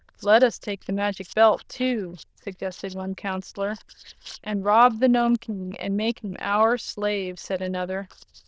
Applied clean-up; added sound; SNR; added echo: neural diffusion model UNIVERSE++.